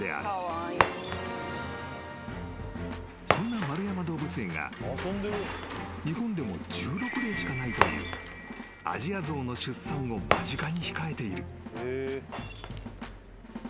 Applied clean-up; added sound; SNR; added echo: none; Shatter; 3 dB; none.